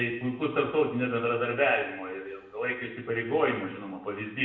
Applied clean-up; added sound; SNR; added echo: none; none; none; reverberation time 0.8 s.